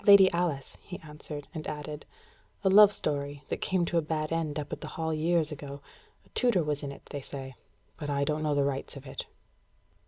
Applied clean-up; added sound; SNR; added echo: none; none; none; none.